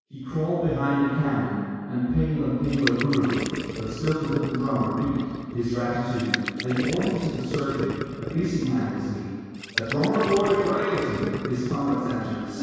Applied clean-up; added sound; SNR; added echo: none; Gurgling; 8 dB; reverberation time 2.0 s.